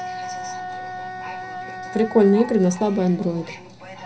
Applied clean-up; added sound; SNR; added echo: none; Wind instrument, woodwind instrument; 11 dB; reverberation time 0.5 s.